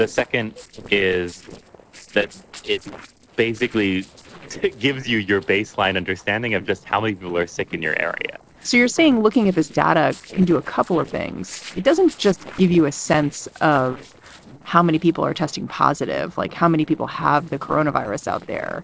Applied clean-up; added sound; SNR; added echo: neural separator model SepFormer DNS4.